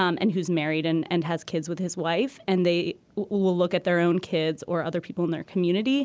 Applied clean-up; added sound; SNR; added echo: none; none; none; none.